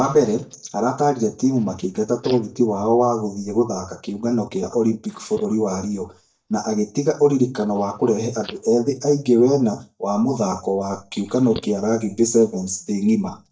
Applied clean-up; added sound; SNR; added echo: neural mask model DeepFilterNet 3.